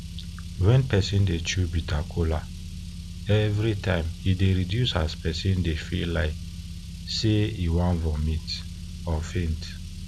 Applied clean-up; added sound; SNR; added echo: none; Car; 10 dB; none.